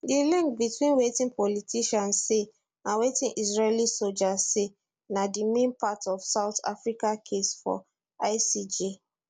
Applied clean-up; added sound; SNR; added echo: none; none; none; none.